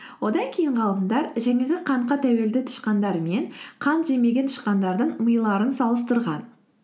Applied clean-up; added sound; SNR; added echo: none; none; none; none.